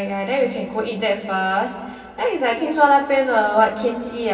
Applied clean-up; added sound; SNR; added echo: none; none; none; reverberation time 2.7 s.